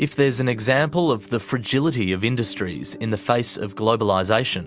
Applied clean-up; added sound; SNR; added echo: none; none; none; none.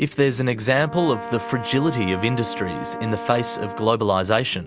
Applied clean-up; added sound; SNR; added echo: none; Brass instrument; 10 dB; none.